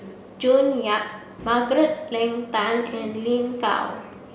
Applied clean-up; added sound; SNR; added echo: none; none; none; none.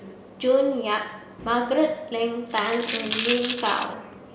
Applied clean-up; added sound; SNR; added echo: none; Coin (dropping); -4 dB; none.